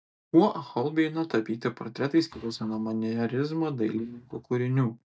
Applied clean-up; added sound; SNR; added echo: neural mask model DeepFilterNet 3.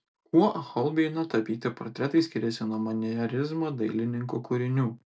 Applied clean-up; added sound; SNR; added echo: none; none; none; none.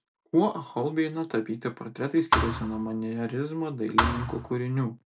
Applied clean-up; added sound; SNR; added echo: none; Thump, thud; 0 dB; none.